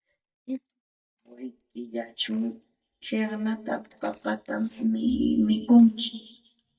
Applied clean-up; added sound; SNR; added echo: neural mask model DeepFilterNet 3.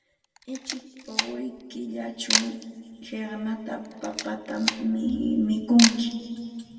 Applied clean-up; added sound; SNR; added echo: none; Camera; 5 dB; reverberation time 2.0 s.